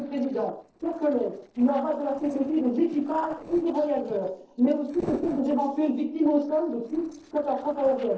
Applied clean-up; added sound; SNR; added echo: neural separator model SepFormer DNS4.